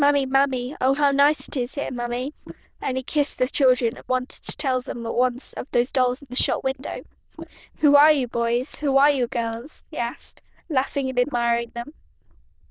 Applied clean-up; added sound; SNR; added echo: neural diffusion model UNIVERSE++.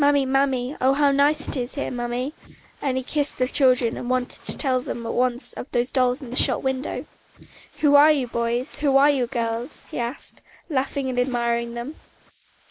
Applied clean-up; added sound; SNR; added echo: neural mask model Resemble Enhance denoiser.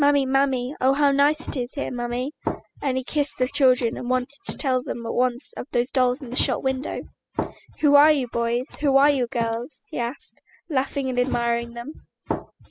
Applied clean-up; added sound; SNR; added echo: classical method spectral subtraction.